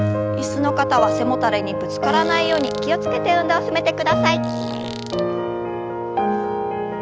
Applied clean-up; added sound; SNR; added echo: none; Fart; 18 dB; none.